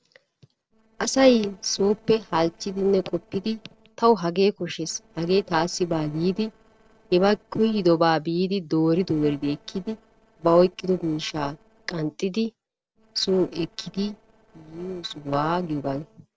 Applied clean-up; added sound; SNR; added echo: neural separator model SepFormer DNS4.